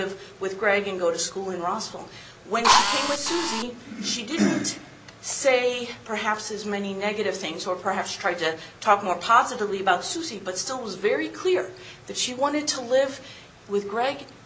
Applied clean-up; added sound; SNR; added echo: none; Drill; -4 dB; none.